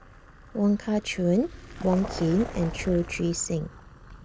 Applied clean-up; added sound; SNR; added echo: none; Vehicle; 12 dB; none.